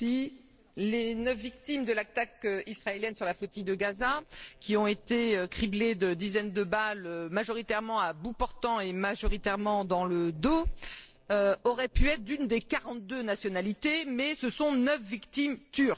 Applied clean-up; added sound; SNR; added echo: neural separator model SepFormer DNS4.